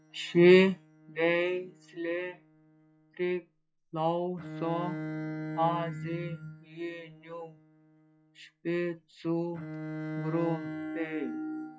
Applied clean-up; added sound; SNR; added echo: classical method log-MMSE.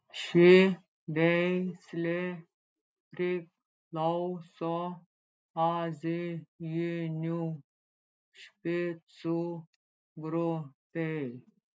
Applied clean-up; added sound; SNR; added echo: none; none; none; none.